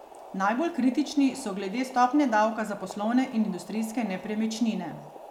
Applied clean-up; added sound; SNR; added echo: none; Boiling; 18 dB; none.